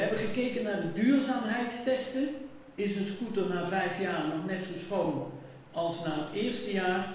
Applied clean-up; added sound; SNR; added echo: none; Cricket; 12 dB; reverberation time 1.1 s.